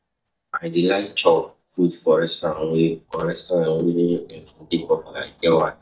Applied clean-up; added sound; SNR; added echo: neural mask model DeepFilterNet 3.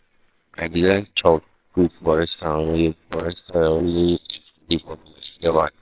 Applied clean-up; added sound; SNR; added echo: neural separator model SepFormer WHAMR!.